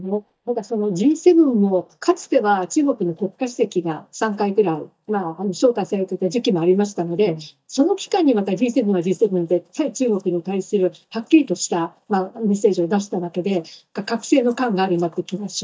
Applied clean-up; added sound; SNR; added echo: neural mask model DeepFilterNet 3.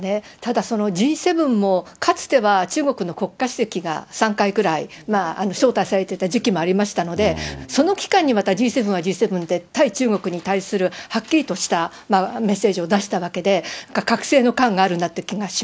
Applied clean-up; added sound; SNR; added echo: none; none; none; none.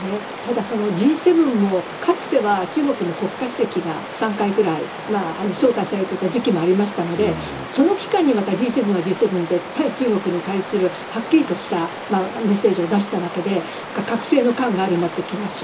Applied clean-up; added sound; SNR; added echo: none; Stream; 11 dB; reverberation time 0.2 s.